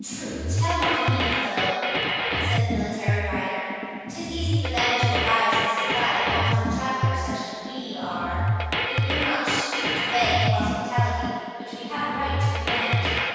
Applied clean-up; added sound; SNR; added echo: none; Drum kit; -2 dB; reverberation time 2.2 s.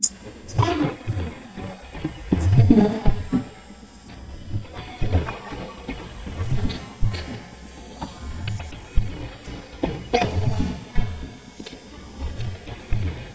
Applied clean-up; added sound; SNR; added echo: neural mask model DeepFilterNet 3.